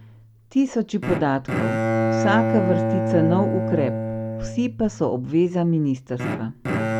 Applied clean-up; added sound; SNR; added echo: none; Bowed string instrument; 2 dB; none.